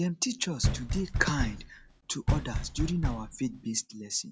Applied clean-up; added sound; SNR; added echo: none; Knock; -1 dB; none.